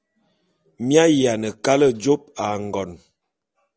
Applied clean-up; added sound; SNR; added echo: none; none; none; none.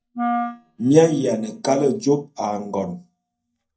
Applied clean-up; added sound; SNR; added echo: neural mask model DeepFilterNet 3.